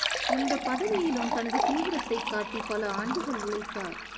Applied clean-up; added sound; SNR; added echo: none; Fill (with liquid); 1 dB; reverberation time 1.2 s.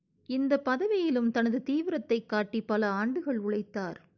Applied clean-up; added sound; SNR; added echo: none; none; none; none.